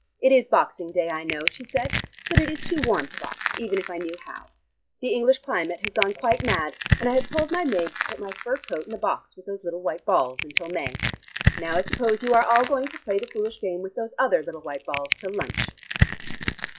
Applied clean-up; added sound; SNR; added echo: classical method log-MMSE.